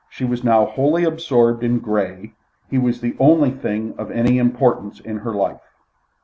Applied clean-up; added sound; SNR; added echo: none; none; none; none.